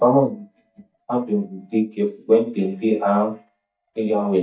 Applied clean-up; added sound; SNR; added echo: neural mask model DeepFilterNet 3.